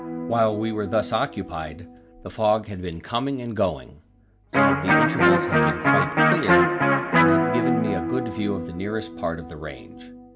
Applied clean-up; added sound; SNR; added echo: none; Electric guitar; -4 dB; none.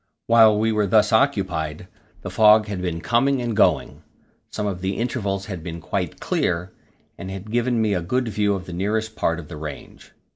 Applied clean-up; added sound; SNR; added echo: none; none; none; none.